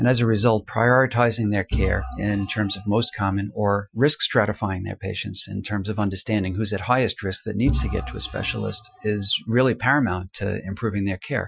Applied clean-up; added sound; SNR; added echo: classical method Wiener filter.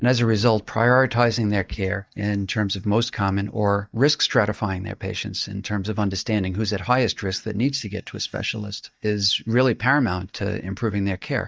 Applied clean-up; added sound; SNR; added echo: neural mask model DeepFilterNet 3.